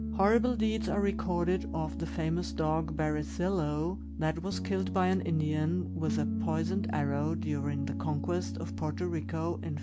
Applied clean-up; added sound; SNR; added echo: none; Piano; 4 dB; none.